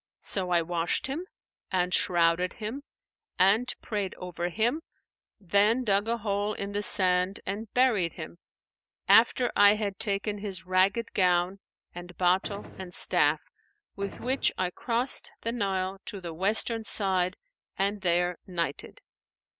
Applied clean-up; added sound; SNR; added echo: none; Gunshot, gunfire; 13 dB; none.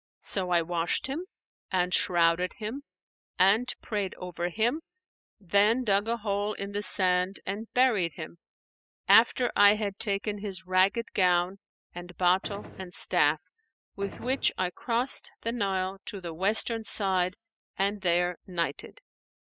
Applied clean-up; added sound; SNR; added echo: classical method spectral subtraction.